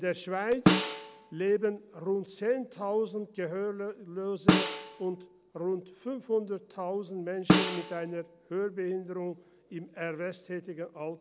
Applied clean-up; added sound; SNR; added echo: none; Snare drum; -3 dB; none.